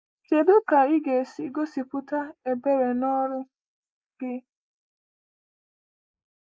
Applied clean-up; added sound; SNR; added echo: neural mask model Resemble Enhance denoiser.